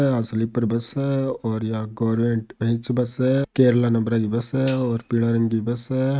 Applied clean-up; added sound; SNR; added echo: neural mask model RNNoise.